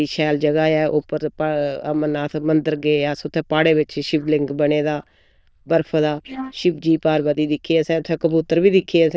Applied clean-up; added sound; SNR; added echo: neural diffusion model UNIVERSE++.